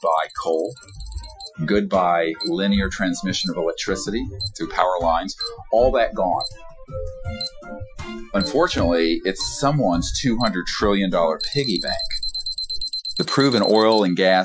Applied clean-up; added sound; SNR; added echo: classical method Wiener filter.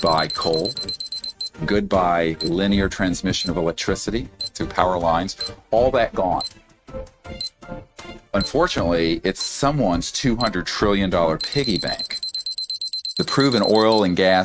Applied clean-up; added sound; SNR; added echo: neural mask model RNNoise.